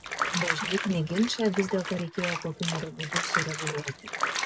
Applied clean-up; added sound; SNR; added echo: none; Bathtub (filling or washing); 2 dB; none.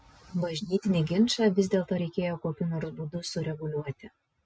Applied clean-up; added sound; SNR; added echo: none; none; none; none.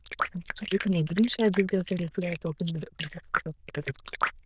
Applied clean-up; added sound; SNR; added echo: neural diffusion model UNIVERSE++.